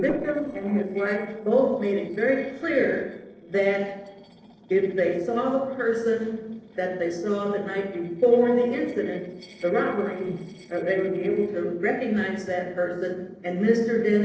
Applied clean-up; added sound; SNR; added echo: neural separator model SepFormer DNS4.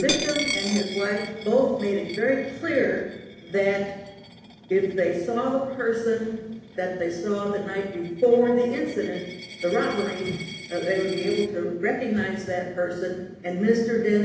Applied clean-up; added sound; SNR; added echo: none; Coin (dropping); 13 dB; reverberation time 0.8 s.